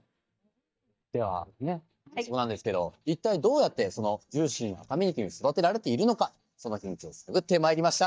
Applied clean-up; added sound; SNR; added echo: neural mask model DeepFilterNet 3.